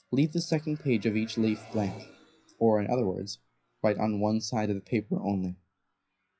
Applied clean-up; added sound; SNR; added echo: classical method WPE with log-MMSE.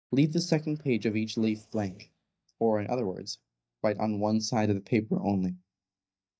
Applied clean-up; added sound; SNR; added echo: neural mask model DeepFilterNet 3.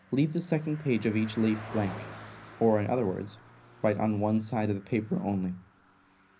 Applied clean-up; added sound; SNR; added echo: none; Car passing by; 18 dB; reverberation time 0.5 s.